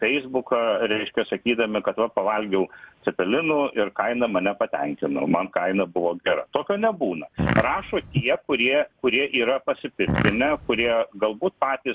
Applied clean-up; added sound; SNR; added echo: none; Fart; 3 dB; none.